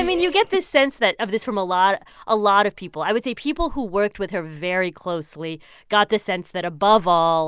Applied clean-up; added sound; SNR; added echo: none; none; none; none.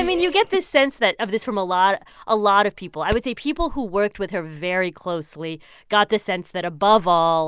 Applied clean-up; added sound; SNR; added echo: none; Hammer; 10 dB; none.